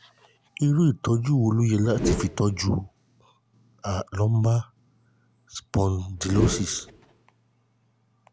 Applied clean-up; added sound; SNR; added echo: none; Whoosh, swoosh, swish; 5 dB; none.